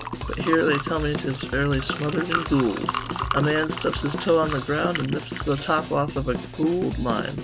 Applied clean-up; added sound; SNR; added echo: none; Liquid + Drum / Drum kit; 5 dB; none.